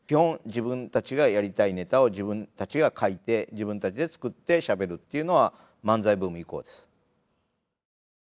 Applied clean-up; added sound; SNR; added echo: none; none; none; none.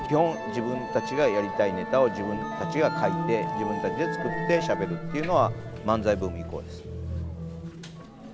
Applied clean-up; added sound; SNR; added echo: none; Musical instrument; 4 dB; none.